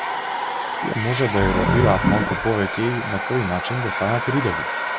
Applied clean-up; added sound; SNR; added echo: none; Domestic sounds, home sounds + Growling; 0 dB; none.